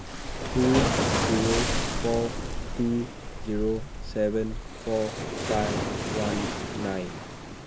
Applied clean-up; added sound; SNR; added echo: none; Waves, surf; 0 dB; none.